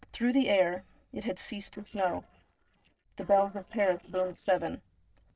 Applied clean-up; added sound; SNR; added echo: neural separator model SepFormer DNS4.